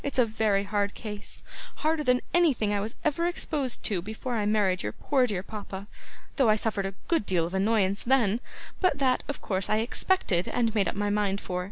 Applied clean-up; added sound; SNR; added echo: none; none; none; none.